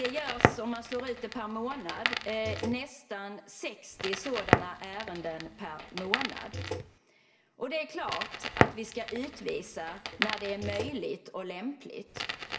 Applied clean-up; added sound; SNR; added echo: none; Crackle; -2 dB; reverberation time 0.7 s.